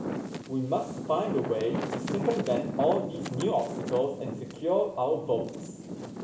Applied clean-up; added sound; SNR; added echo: none; Wind; 6 dB; reverberation time 0.6 s.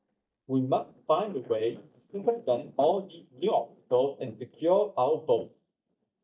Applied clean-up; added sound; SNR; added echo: neural mask model DeepFilterNet 3.